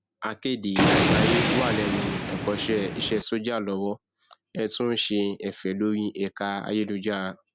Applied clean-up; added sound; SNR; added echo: none; Thunder; -4 dB; none.